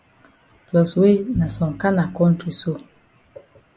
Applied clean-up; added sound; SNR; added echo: none; Piano; 15 dB; none.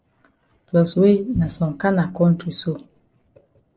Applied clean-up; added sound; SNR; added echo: neural separator model SepFormer DNS4.